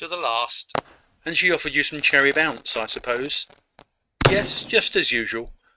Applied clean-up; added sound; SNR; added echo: neural mask model RNNoise.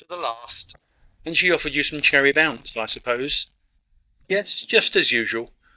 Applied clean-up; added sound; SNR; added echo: neural mask model DeepFilterNet 3.